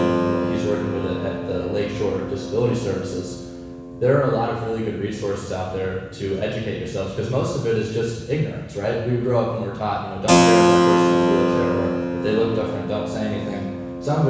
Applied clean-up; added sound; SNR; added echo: none; Keyboard (musical); 0 dB; reverberation time 1.1 s.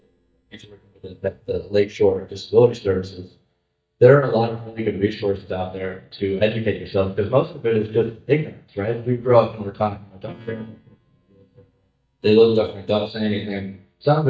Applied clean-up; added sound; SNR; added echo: neural mask model DeepFilterNet 3.